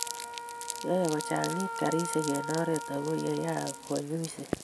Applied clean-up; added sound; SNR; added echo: none; Wind instrument, woodwind instrument + Crumpling, crinkling; 6 dB; none.